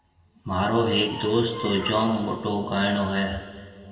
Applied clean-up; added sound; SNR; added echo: none; none; none; reverberation time 2.1 s.